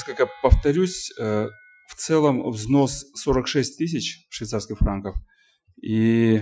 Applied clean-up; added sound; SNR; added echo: classical method Wiener filter.